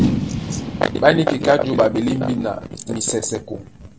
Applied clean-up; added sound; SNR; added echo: none; Fireworks; 7 dB; none.